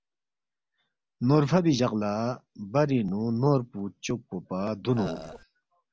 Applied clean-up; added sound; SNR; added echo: none; Burping, eructation; 12 dB; none.